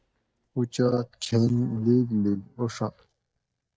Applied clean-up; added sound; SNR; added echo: neural mask model DeepFilterNet 3.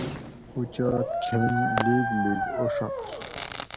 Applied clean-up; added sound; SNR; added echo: none; Crackle / Fireworks + Dog; 1 dB; none.